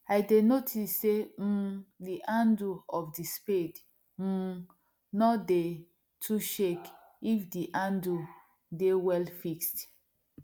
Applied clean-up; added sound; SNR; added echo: none; none; none; none.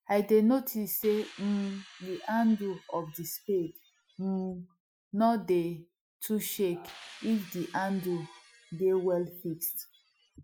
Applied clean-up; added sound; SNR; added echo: classical method Wiener filter.